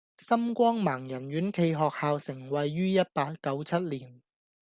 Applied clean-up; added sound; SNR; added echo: none; none; none; none.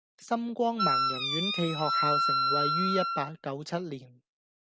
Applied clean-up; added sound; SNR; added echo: none; Wind instrument, woodwind instrument; -4 dB; none.